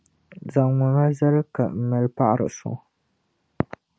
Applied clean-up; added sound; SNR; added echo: none; none; none; none.